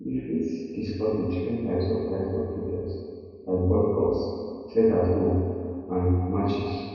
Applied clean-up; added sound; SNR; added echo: none; none; none; reverberation time 2.2 s.